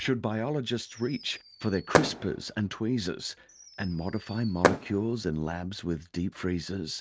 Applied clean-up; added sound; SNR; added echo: neural mask model RNNoise.